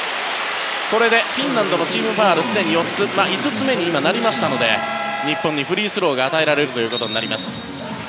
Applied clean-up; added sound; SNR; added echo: none; none; none; none.